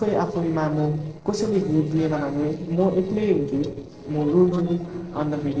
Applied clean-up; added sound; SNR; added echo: neural separator model SepFormer DNS4.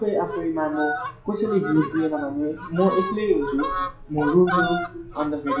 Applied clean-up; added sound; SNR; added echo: classical method WPE with log-MMSE.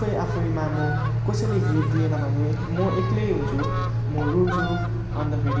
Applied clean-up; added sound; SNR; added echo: none; Fowl; 11 dB; reverberation time 2.1 s.